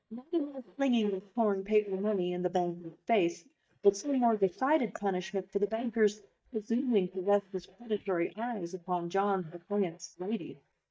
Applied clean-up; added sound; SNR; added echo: neural mask model DeepFilterNet 3.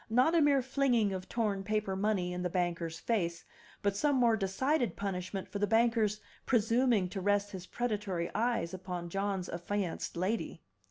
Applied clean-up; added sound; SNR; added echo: none; none; none; none.